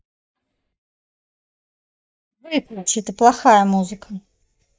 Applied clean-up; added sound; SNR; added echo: neural mask model DeepFilterNet 3.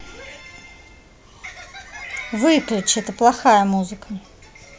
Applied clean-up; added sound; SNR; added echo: none; none; none; none.